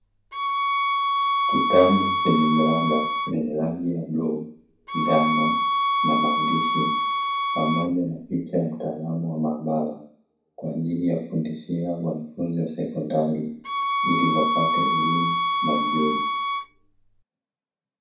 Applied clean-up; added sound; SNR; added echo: none; Bowed string instrument; -2 dB; reverberation time 0.6 s.